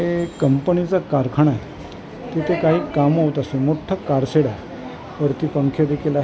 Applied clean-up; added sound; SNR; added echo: none; none; none; none.